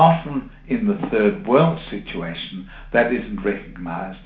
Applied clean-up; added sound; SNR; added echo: none; none; none; reverberation time 0.4 s.